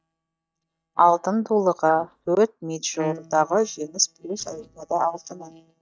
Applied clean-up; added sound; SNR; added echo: neural mask model DeepFilterNet 3.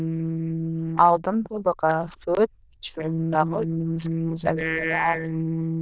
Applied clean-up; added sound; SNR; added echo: neural diffusion model UNIVERSE++.